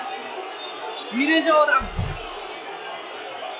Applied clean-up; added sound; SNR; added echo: classical method log-MMSE.